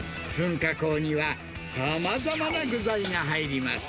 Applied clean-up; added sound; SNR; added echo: none; none; none; none.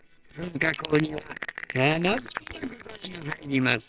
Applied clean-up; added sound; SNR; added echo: neural separator model SepFormer WHAMR!.